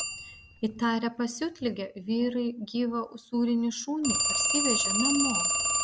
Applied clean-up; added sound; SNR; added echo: none; Telephone; 0 dB; none.